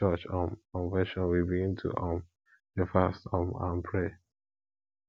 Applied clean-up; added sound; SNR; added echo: none; none; none; none.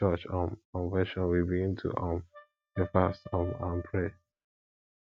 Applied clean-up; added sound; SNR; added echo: neural mask model RNNoise.